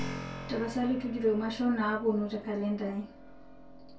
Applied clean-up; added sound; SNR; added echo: none; Keyboard (musical); 12 dB; reverberation time 0.2 s.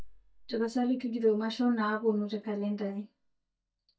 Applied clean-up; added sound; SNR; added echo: neural mask model DeepFilterNet 3.